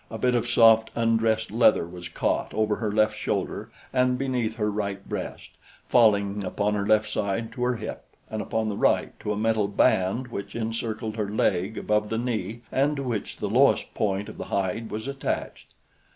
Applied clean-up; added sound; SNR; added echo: none; none; none; none.